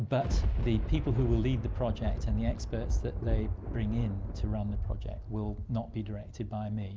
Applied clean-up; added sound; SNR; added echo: none; Thunder; 0 dB; none.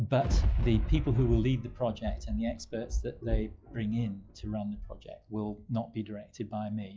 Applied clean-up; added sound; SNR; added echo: classical method log-MMSE.